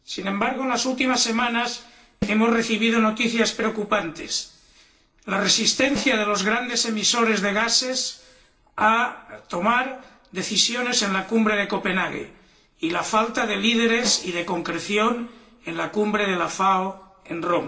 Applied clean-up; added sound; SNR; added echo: neural separator model SepFormer DNS4.